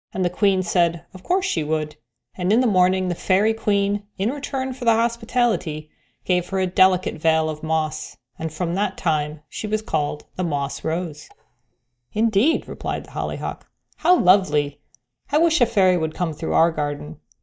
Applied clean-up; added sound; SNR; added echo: neural mask model DeepFilterNet 3.